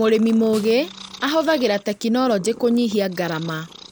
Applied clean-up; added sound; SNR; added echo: none; Purr + Snare drum; 20 dB; none.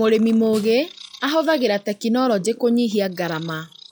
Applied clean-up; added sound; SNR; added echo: classical method log-MMSE.